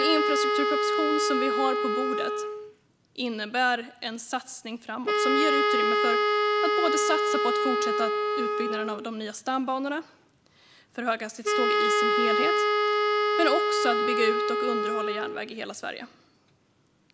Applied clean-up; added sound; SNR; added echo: none; Wind instrument, woodwind instrument; -5 dB; none.